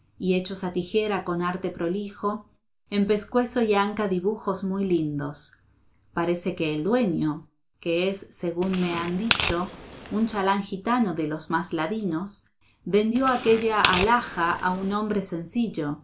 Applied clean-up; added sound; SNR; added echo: none; Tearing; 5 dB; reverberation time 0.3 s.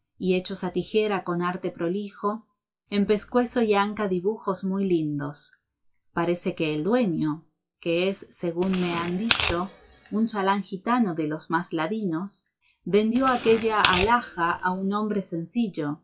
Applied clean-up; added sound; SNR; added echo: classical method WPE with log-MMSE.